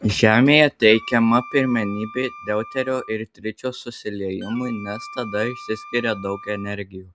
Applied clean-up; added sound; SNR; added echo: none; Wind instrument, woodwind instrument; 17 dB; none.